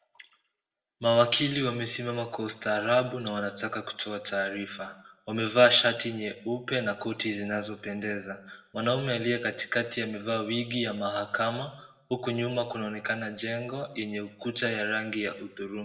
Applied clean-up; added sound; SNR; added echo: none; none; none; reverberation time 0.6 s.